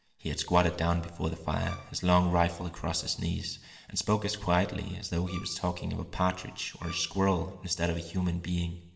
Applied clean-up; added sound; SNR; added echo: none; Bowed string instrument; 19 dB; reverberation time 1.0 s.